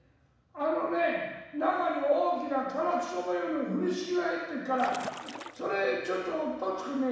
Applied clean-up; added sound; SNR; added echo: none; Splash, splatter; 11 dB; reverberation time 1.1 s.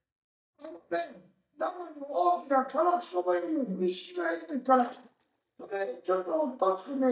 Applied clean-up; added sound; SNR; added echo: neural mask model DeepFilterNet 3.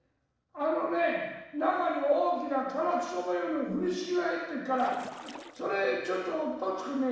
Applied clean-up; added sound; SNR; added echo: neural separator model SepFormer DNS4.